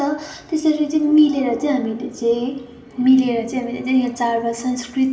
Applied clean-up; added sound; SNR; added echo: none; none; none; reverberation time 1.3 s.